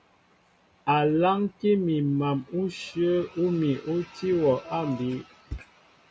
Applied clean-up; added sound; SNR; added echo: none; Wind instrument, woodwind instrument; 15 dB; none.